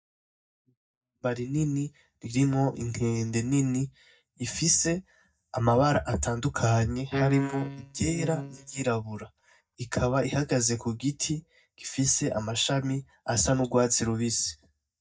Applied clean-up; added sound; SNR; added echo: neural mask model DeepFilterNet 3.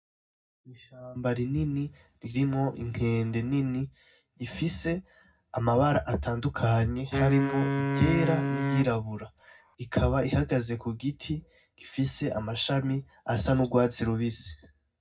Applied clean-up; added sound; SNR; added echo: none; Wind instrument, woodwind instrument; 1 dB; reverberation time 0.3 s.